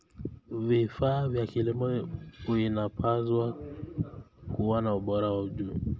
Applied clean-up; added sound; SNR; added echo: none; none; none; none.